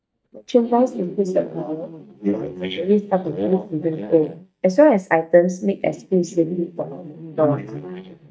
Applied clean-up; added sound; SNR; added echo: neural mask model DeepFilterNet 3.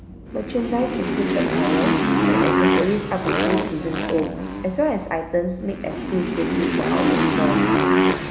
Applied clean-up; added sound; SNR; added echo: none; Motorcycle; -3 dB; reverberation time 1.3 s.